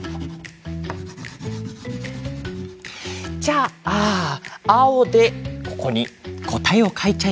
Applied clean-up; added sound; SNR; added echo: none; none; none; none.